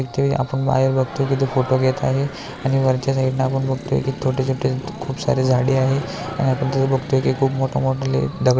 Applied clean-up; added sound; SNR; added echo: none; Motorcycle + Crowd; 13 dB; none.